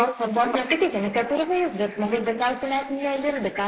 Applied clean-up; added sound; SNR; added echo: neural mask model Resemble Enhance denoiser.